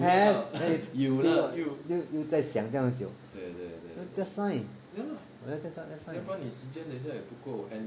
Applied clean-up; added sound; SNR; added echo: none; none; none; none.